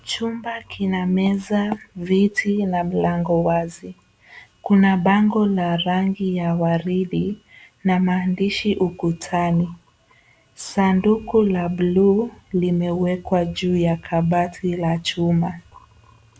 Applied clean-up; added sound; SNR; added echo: none; none; none; none.